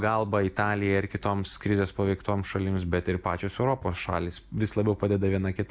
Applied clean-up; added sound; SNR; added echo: none; none; none; none.